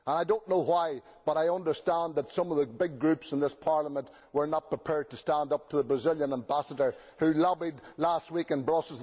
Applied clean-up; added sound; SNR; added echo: none; none; none; none.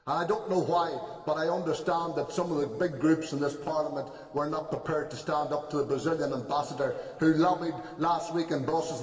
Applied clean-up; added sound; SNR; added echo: none; none; none; reverberation time 2.6 s.